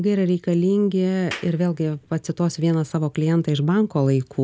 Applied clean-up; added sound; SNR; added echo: none; Clapping; 17 dB; none.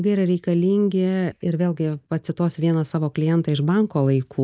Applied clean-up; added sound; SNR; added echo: neural mask model DeepFilterNet 3.